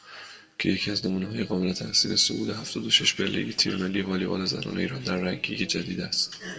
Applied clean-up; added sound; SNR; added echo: neural separator model SepFormer DNS4.